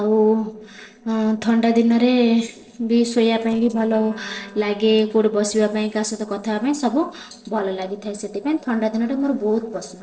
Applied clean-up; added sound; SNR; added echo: neural separator model SepFormer DNS4.